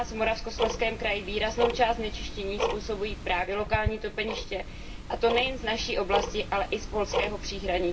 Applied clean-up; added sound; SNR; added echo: none; Tick-tock; 4 dB; reverberation time 0.2 s.